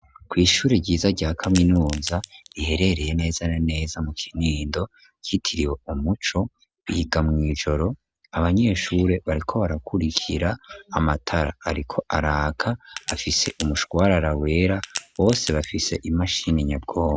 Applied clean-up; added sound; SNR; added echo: none; Crack; 13 dB; none.